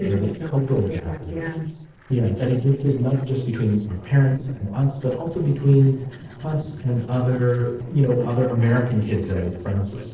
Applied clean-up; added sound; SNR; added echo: neural separator model SepFormer DNS4.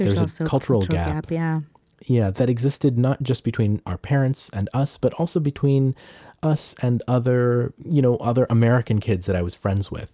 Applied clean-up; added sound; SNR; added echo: none; none; none; none.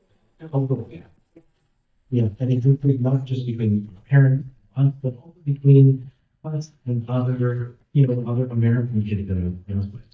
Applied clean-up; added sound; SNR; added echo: neural mask model DeepFilterNet 3.